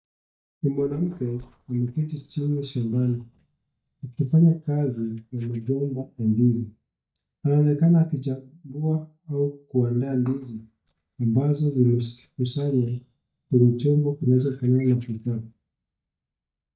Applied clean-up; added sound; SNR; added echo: neural mask model DeepFilterNet 3.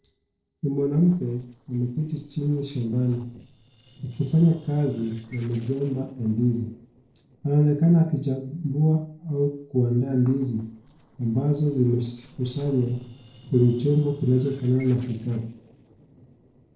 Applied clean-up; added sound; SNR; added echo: neural separator model SepFormer DNS4.